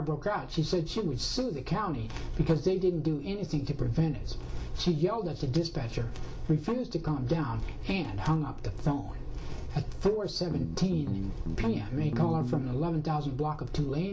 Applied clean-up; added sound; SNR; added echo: none; Guitar; 4 dB; reverberation time 0.4 s.